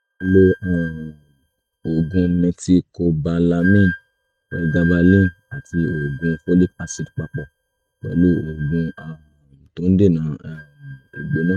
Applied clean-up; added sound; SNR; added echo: neural mask model RNNoise.